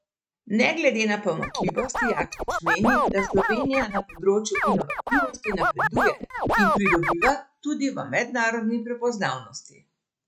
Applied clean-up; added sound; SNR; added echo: neural mask model RNNoise.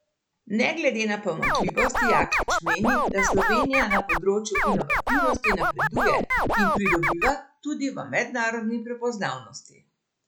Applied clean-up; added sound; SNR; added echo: none; Scratching (performance technique); -4 dB; none.